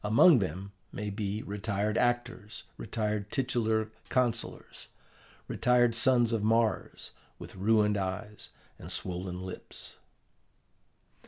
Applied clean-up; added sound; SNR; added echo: none; none; none; none.